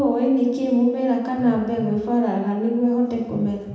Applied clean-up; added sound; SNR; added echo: none; Telephone; 19 dB; reverberation time 1.0 s.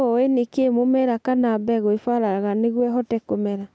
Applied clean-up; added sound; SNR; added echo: none; none; none; none.